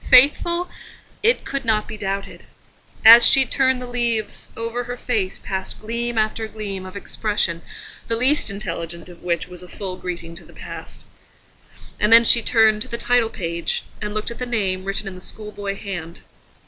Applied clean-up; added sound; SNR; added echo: none; none; none; none.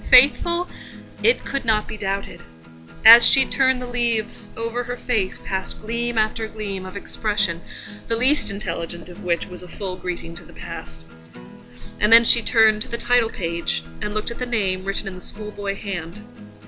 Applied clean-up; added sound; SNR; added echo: none; Acoustic guitar; 16 dB; none.